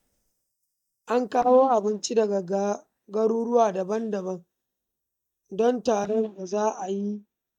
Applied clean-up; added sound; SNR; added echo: neural mask model DeepFilterNet 3.